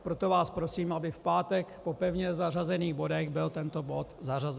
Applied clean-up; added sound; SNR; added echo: none; none; none; none.